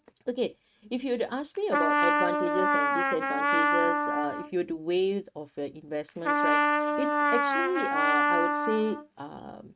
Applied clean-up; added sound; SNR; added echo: neural mask model RNNoise.